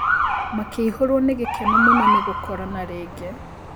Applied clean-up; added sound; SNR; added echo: none; Motor vehicle (road) / Siren; -2 dB; none.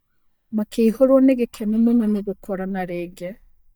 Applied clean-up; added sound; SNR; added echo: neural mask model DeepFilterNet 3.